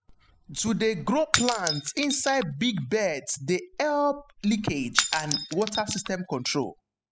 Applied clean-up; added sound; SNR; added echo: classical method spectral subtraction.